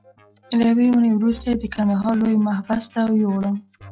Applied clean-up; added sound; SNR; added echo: classical method log-MMSE.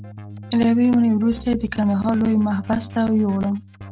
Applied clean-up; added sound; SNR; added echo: none; Keyboard (musical); 16 dB; none.